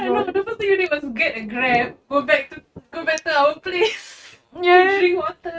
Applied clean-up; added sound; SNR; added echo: neural mask model RNNoise.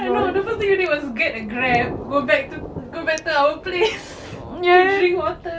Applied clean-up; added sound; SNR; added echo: none; Thunder; 14 dB; none.